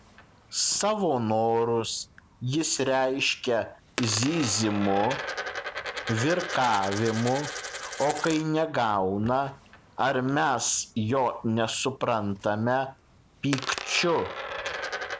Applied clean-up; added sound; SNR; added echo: none; Coin (dropping); 11 dB; none.